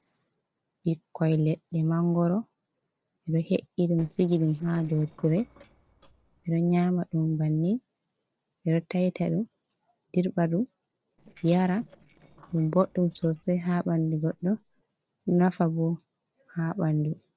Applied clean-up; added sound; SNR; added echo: neural separator model SepFormer DNS4.